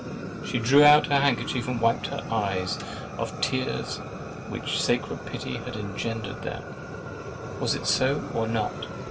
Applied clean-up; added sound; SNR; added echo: none; Fire; 8 dB; none.